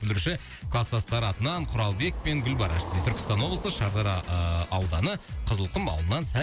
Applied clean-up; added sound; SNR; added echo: none; Car passing by; 15 dB; none.